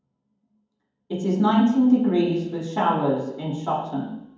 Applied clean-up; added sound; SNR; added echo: none; none; none; reverberation time 1.2 s.